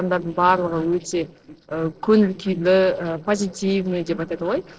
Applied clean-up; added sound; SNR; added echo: neural separator model SepFormer DNS4.